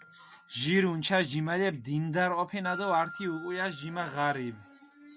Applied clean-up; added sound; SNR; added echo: none; Glockenspiel; 16 dB; none.